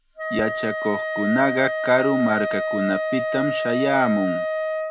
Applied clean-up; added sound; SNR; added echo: none; Wind instrument, woodwind instrument; 2 dB; none.